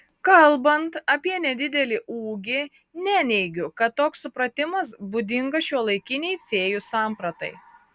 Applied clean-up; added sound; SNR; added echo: none; none; none; none.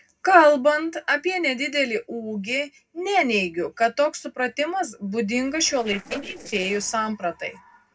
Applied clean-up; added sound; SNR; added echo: neural separator model SepFormer DNS4.